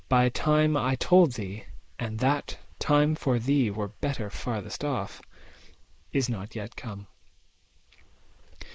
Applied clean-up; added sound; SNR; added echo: neural mask model Resemble Enhance denoiser.